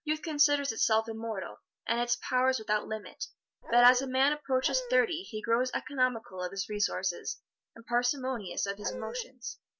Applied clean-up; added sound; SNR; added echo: none; Dog; 8 dB; none.